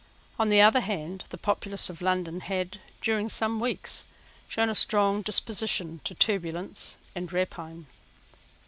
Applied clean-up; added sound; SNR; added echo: none; none; none; none.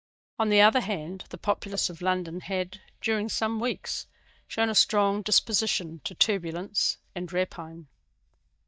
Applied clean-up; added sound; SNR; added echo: neural mask model DeepFilterNet 3.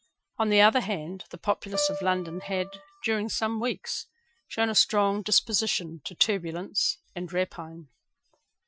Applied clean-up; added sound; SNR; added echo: classical method Wiener filter.